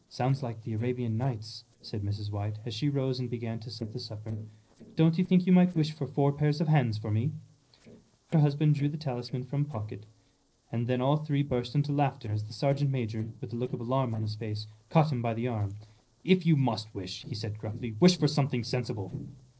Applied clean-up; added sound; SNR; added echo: neural separator model SepFormer DNS4.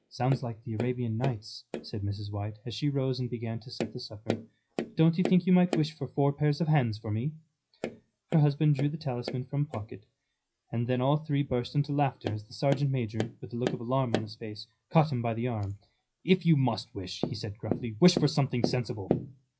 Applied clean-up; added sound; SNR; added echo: classical method WPE with log-MMSE.